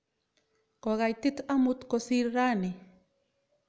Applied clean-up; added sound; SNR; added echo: none; none; none; none.